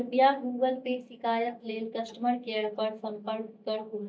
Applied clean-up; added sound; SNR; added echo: neural mask model DeepFilterNet 3.